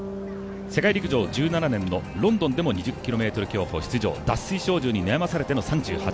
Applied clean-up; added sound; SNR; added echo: none; Bass guitar; 15 dB; none.